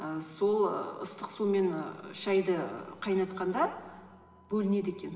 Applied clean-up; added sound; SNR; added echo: none; none; none; reverberation time 2.6 s.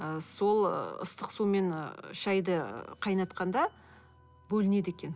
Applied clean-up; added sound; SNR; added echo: none; none; none; none.